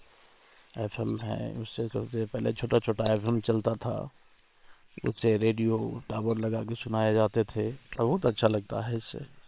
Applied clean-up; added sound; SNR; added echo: neural separator model SepFormer WHAM!.